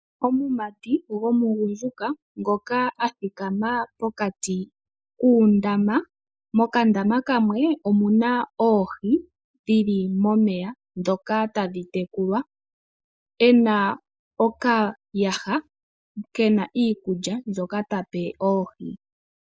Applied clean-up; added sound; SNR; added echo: neural mask model Resemble Enhance denoiser.